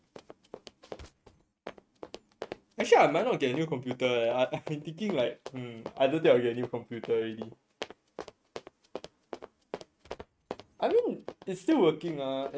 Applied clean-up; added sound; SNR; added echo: neural mask model RNNoise.